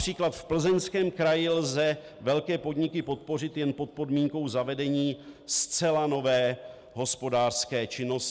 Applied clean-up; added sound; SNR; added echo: none; none; none; none.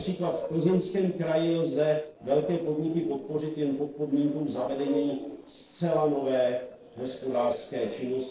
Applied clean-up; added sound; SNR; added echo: neural separator model SepFormer DNS4.